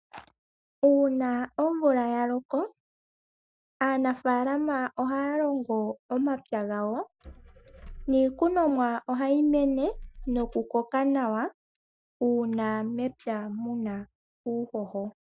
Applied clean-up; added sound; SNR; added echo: classical method Wiener filter.